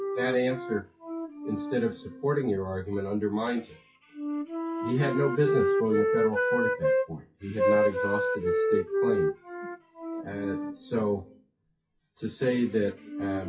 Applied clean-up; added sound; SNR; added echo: classical method WPE with log-MMSE.